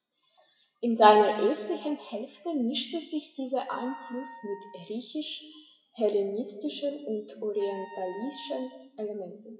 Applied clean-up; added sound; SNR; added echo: classical method WPE with log-MMSE.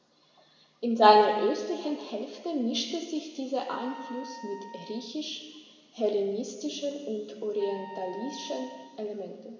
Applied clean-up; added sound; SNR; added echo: none; Wind instrument, woodwind instrument; 18 dB; reverberation time 2.8 s.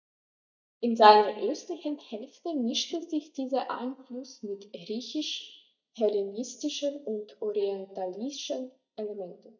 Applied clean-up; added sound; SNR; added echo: neural mask model DeepFilterNet 3.